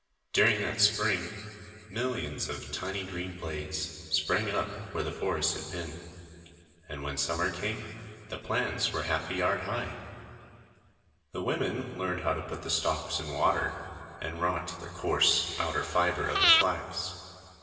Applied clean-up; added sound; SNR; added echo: none; Breathing; -3 dB; reverberation time 2.6 s.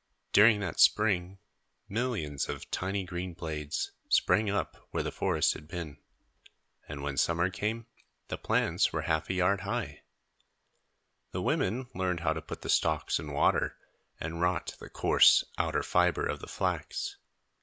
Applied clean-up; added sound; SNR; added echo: none; none; none; none.